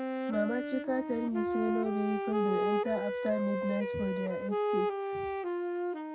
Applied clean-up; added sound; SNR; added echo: none; Wind instrument, woodwind instrument; -1 dB; reverberation time 0.4 s.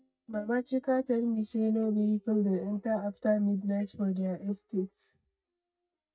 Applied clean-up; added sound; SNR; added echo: neural mask model DeepFilterNet 3.